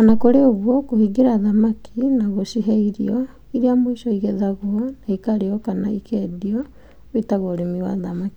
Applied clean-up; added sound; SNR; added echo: none; none; none; none.